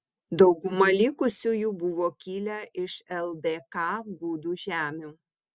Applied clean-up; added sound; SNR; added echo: none; none; none; none.